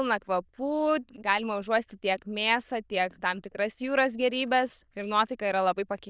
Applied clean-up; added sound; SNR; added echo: neural diffusion model UNIVERSE++.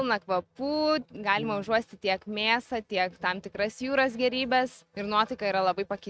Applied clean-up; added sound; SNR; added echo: neural mask model RNNoise.